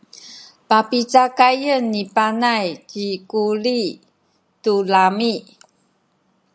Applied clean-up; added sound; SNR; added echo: none; none; none; none.